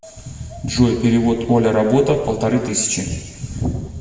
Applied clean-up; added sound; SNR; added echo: none; none; none; reverberation time 1.4 s.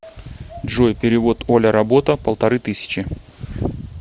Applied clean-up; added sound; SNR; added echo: none; none; none; none.